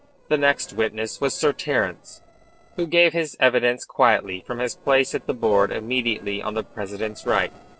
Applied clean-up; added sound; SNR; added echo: neural separator model SepFormer DNS4.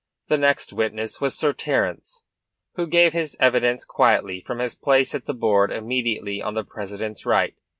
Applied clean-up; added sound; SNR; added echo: none; none; none; none.